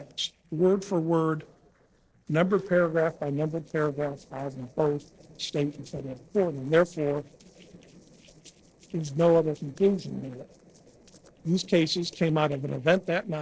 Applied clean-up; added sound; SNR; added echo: neural separator model SepFormer DNS4.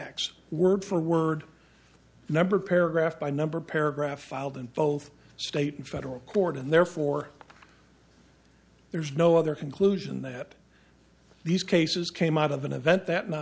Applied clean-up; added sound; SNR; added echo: none; none; none; none.